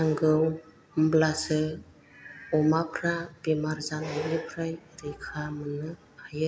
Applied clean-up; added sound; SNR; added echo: none; none; none; none.